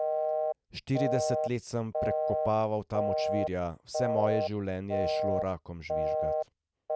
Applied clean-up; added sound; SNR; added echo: none; Telephone; -2 dB; none.